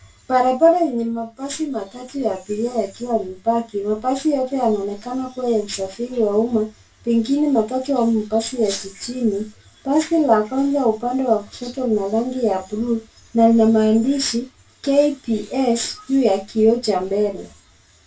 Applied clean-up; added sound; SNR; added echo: none; none; none; reverberation time 0.2 s.